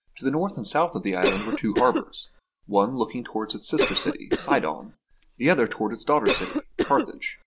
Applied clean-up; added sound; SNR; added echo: none; Cough; 4 dB; none.